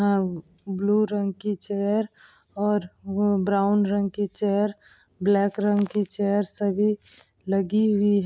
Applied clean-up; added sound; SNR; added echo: none; none; none; none.